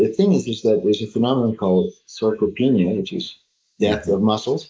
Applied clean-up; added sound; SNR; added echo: neural mask model Resemble Enhance denoiser.